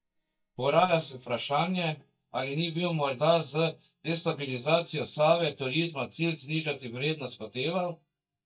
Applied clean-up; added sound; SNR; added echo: neural mask model DeepFilterNet 3.